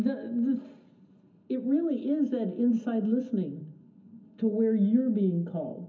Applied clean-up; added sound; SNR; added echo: none; none; none; reverberation time 0.4 s.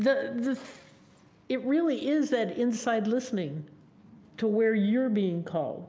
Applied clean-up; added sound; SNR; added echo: none; none; none; none.